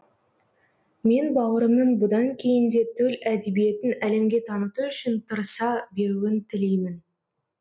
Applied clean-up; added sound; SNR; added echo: none; none; none; none.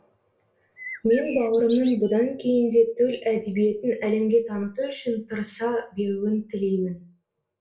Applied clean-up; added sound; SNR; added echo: none; Bird; 19 dB; reverberation time 0.3 s.